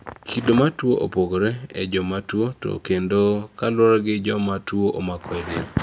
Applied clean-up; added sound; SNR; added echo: none; none; none; none.